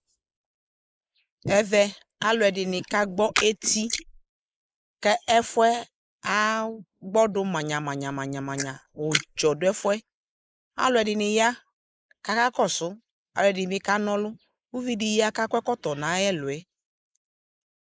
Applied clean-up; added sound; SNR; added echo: neural mask model Resemble Enhance denoiser.